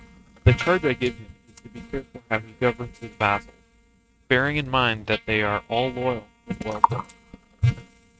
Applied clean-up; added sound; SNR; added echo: neural mask model RNNoise.